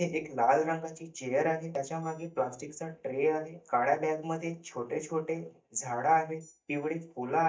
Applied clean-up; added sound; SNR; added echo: neural mask model DeepFilterNet 3.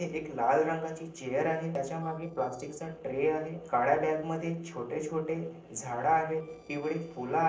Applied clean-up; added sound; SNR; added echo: neural separator model SepFormer DNS4.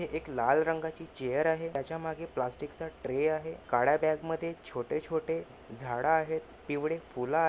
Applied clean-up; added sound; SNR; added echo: none; none; none; none.